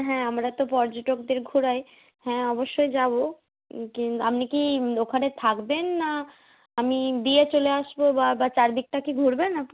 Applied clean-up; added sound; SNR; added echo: none; none; none; none.